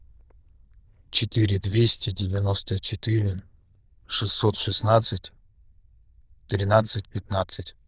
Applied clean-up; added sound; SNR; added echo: neural diffusion model UNIVERSE++.